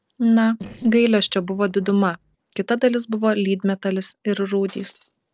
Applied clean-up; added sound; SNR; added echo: neural separator model SepFormer DNS4.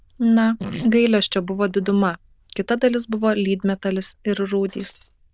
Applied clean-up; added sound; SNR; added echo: neural diffusion model UNIVERSE++.